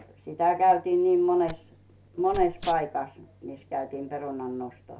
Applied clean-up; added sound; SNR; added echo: none; Wild animals; 12 dB; none.